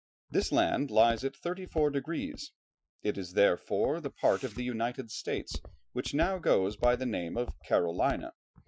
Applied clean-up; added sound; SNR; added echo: classical method Wiener filter.